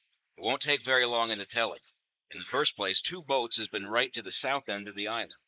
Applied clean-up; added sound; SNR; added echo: neural mask model Resemble Enhance denoiser.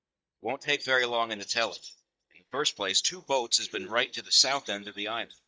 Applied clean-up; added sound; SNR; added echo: neural mask model DeepFilterNet 3.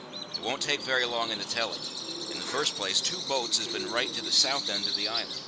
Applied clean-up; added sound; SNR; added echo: none; Bird vocalization, bird call, bird song; 3 dB; none.